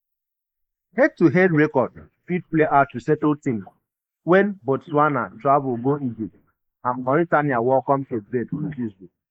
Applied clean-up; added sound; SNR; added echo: neural mask model Resemble Enhance denoiser.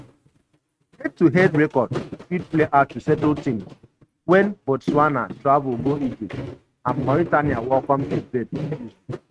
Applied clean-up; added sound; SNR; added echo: neural mask model RNNoise.